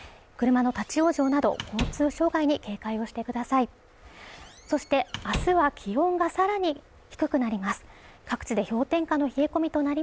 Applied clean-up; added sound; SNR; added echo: none; Squeak / Slam; 12 dB; none.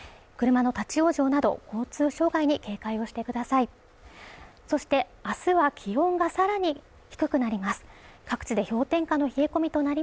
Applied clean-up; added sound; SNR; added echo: none; none; none; none.